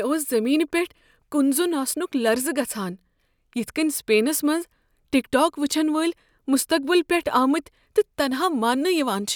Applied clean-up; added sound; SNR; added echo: none; none; none; none.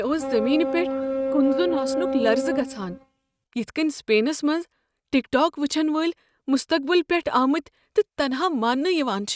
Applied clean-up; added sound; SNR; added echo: neural mask model RNNoise.